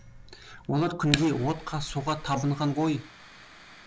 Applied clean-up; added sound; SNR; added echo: none; Fire; 11 dB; none.